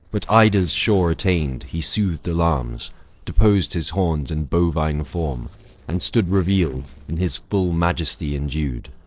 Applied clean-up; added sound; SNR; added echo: neural separator model SepFormer DNS4.